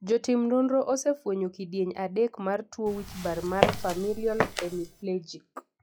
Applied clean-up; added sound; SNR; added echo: classical method log-MMSE.